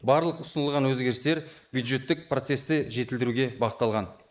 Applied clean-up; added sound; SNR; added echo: neural mask model Resemble Enhance denoiser.